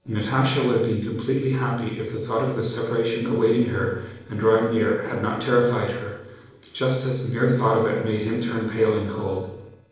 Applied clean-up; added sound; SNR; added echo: neural separator model SepFormer DNS4.